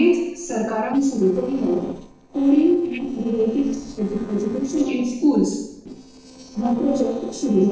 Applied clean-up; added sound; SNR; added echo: neural separator model SepFormer DNS4.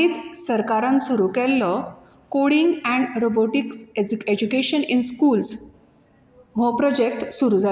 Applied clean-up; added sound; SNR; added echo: none; none; none; none.